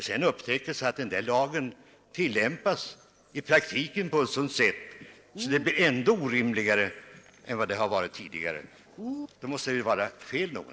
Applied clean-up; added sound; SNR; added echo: neural separator model SepFormer DNS4.